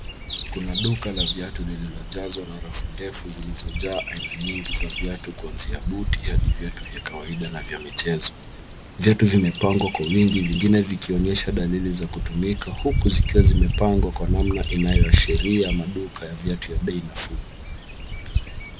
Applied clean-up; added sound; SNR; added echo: none; Bird vocalization, bird call, bird song; 0 dB; none.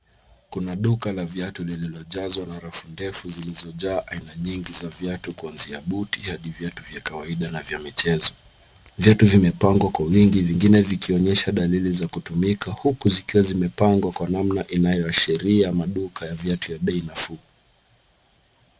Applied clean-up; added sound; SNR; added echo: none; none; none; none.